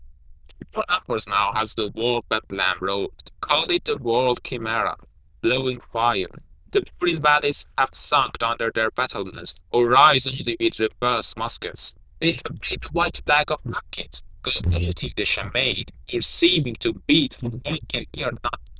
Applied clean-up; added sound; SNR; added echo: neural diffusion model UNIVERSE++.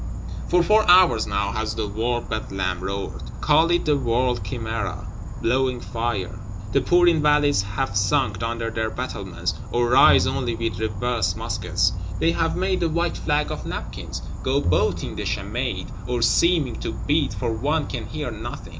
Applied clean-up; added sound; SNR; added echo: none; Bowed string instrument + Insect; 5 dB; none.